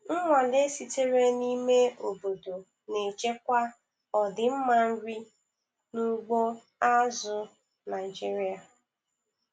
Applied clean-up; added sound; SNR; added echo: none; none; none; none.